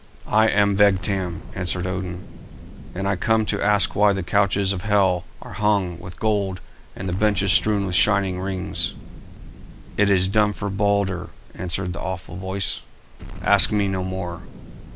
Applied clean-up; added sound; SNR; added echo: none; Explosion; 15 dB; none.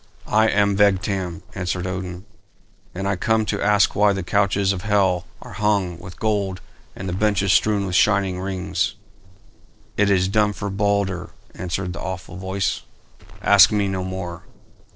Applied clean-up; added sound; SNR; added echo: neural separator model SepFormer DNS4.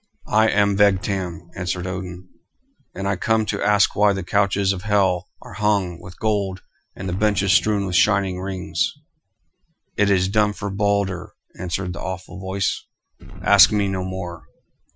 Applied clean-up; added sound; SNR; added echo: classical method Wiener filter.